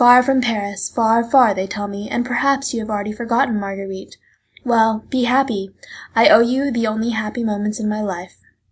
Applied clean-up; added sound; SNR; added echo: none; none; none; none.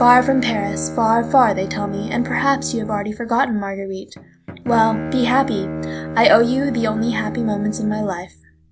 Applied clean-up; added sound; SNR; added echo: none; Bowed string instrument; 9 dB; none.